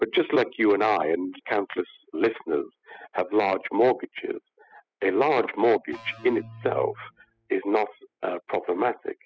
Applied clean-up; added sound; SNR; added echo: classical method spectral subtraction.